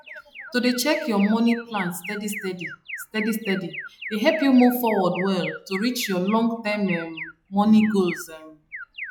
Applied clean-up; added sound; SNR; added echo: classical method log-MMSE.